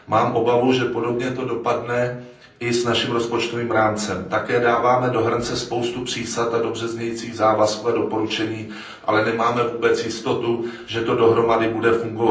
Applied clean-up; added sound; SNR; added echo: none; none; none; reverberation time 0.6 s.